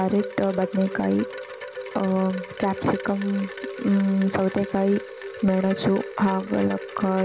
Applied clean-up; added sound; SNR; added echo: none; Wind chime; 11 dB; none.